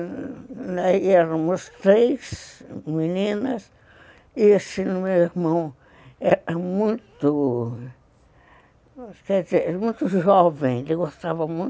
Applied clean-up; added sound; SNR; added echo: none; none; none; none.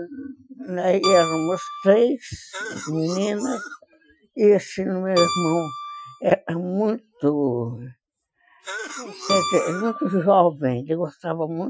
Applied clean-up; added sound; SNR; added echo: classical method Wiener filter.